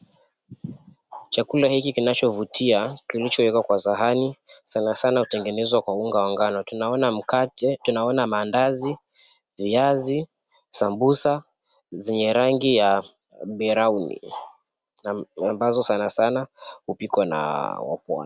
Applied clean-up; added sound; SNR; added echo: none; none; none; none.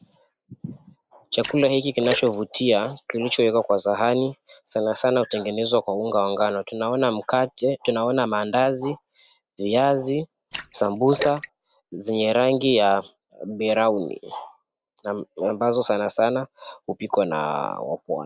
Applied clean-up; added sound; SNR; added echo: neural mask model Resemble Enhance denoiser.